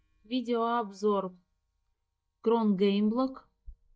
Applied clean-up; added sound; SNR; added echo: neural mask model DeepFilterNet 3.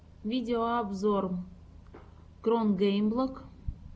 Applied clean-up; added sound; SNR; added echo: none; none; none; none.